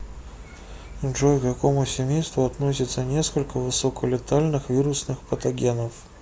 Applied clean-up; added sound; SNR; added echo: none; none; none; none.